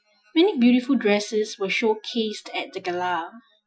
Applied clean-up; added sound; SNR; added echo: classical method Wiener filter.